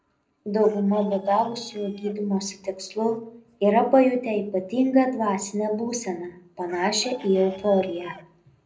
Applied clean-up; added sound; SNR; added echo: neural separator model SepFormer DNS4.